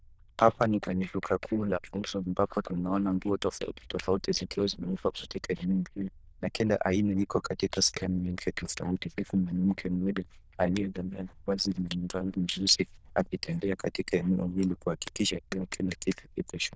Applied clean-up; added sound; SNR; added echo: neural diffusion model UNIVERSE++.